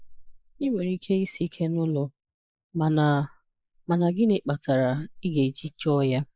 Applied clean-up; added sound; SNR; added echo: neural mask model Resemble Enhance denoiser.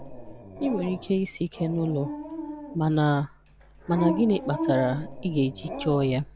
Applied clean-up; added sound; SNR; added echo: none; Dog; 8 dB; none.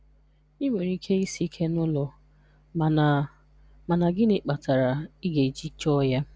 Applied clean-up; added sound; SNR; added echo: none; none; none; none.